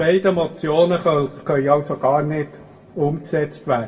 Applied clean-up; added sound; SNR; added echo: none; none; none; reverberation time 0.2 s.